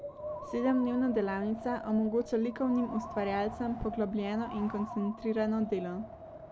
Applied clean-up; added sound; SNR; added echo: none; Wind + Musical instrument; 11 dB; none.